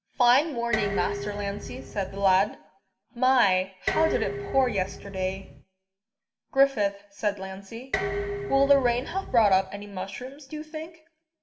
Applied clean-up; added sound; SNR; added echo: none; Dishes, pots, and pans; 7 dB; reverberation time 0.6 s.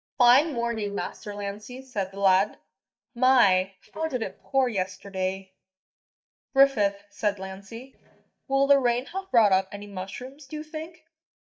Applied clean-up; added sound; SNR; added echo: neural mask model DeepFilterNet 3.